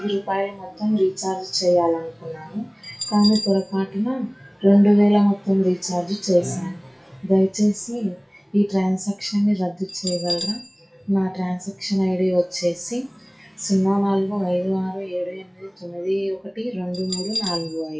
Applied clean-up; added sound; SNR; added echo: classical method WPE with log-MMSE.